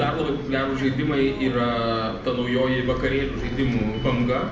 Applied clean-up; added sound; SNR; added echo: none; Bus; 11 dB; reverberation time 0.7 s.